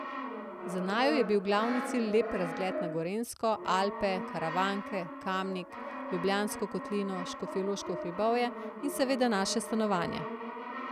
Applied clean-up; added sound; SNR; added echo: none; Brass instrument; 7 dB; none.